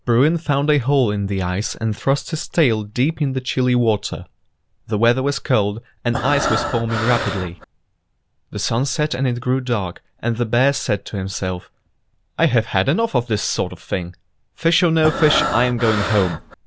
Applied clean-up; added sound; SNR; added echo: none; Breathing; 4 dB; none.